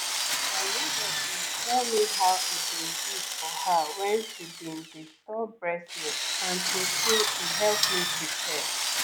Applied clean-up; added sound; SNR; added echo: none; Drill; -2 dB; none.